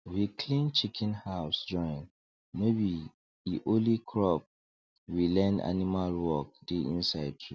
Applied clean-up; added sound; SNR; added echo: none; none; none; none.